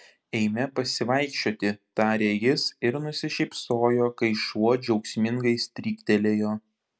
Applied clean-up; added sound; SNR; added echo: none; none; none; none.